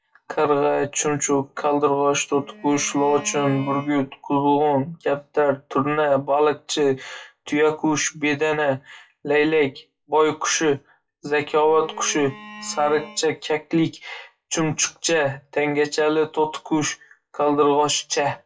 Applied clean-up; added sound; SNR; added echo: classical method WPE with log-MMSE.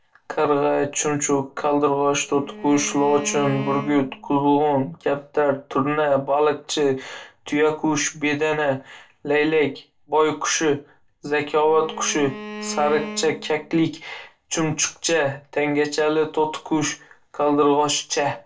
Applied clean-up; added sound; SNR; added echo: none; Bowed string instrument; 13 dB; reverberation time 0.2 s.